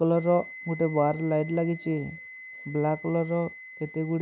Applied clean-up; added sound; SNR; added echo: none; Wind instrument, woodwind instrument; 17 dB; none.